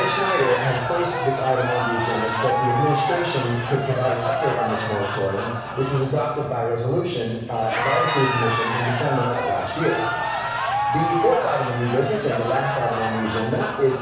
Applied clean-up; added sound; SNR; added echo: none; Crowd; 2 dB; reverberation time 1.1 s.